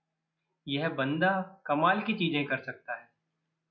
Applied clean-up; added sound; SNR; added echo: none; none; none; none.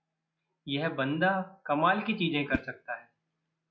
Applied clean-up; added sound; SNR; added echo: none; Whoosh, swoosh, swish; 12 dB; none.